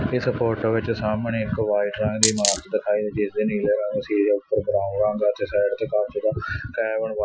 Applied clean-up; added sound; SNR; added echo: classical method Wiener filter.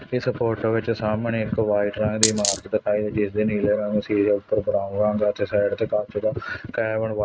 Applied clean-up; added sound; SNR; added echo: neural mask model RNNoise.